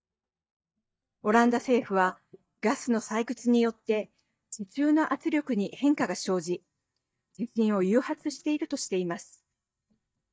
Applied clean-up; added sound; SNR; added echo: neural mask model DeepFilterNet 3.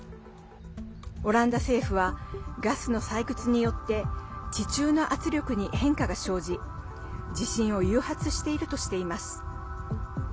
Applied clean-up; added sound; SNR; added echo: none; none; none; none.